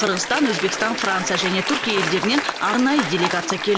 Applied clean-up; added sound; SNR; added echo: none; Applause / Crowd; 5 dB; none.